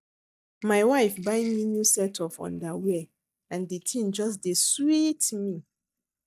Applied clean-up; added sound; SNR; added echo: neural mask model DeepFilterNet 3.